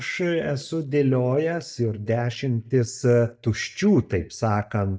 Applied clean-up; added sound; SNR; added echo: neural mask model DeepFilterNet 3.